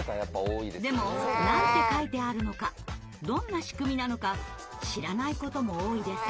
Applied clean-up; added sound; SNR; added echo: none; Meow; 4 dB; none.